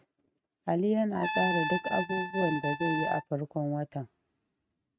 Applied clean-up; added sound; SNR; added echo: neural mask model RNNoise.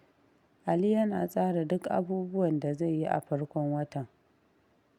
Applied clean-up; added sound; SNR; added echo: none; none; none; none.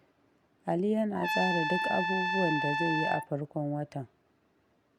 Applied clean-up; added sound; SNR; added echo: none; Trumpet; -1 dB; none.